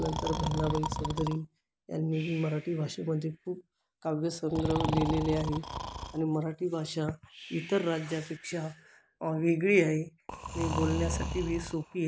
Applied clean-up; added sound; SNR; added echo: none; Breathing; 7 dB; none.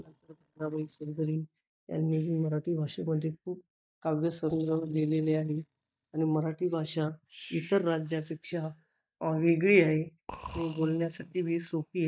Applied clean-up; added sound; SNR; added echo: neural mask model DeepFilterNet 3.